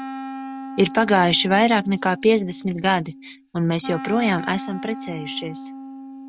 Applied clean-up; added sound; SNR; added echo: none; Wind instrument, woodwind instrument; 12 dB; none.